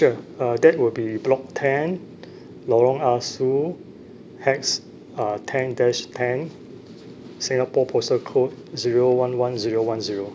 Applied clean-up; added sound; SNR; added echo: none; none; none; none.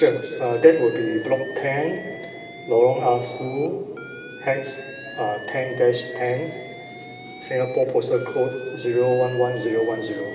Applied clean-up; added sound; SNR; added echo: none; Alarm; 16 dB; reverberation time 2.2 s.